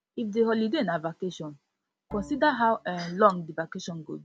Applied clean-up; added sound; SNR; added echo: none; Bowed string instrument; 19 dB; none.